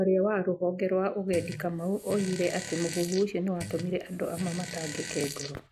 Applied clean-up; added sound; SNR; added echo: none; Fart; 10 dB; none.